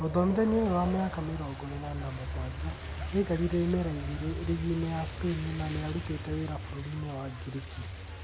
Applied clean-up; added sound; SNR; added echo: none; Truck; 6 dB; none.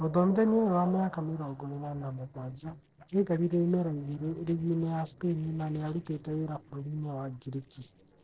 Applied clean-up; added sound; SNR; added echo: neural separator model SepFormer DNS4.